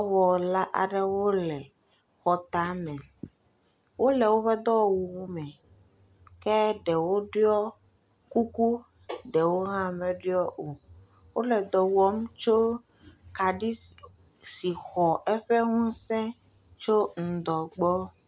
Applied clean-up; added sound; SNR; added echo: none; none; none; none.